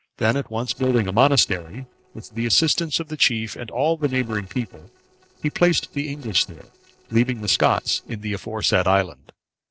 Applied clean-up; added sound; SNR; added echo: neural separator model SepFormer DNS4.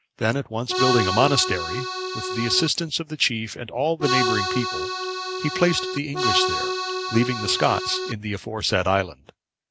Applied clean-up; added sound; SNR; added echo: none; Accordion; 1 dB; none.